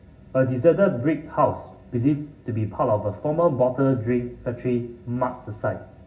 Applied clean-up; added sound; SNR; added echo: none; none; none; reverberation time 0.4 s.